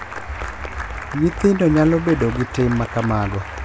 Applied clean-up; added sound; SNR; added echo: none; Applause; 12 dB; none.